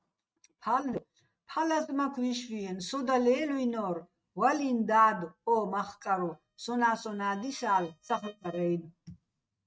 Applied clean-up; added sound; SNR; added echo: neural mask model RNNoise.